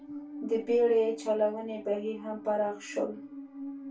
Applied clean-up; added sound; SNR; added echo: none; Musical instrument; 13 dB; reverberation time 0.2 s.